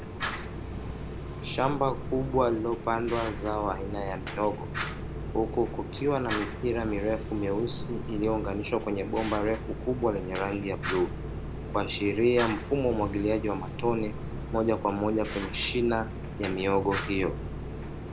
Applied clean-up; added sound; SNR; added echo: none; Fire; 6 dB; none.